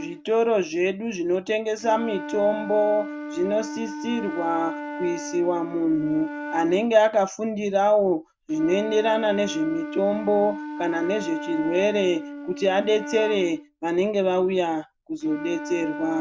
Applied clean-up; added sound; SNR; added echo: none; Wind instrument, woodwind instrument; 11 dB; none.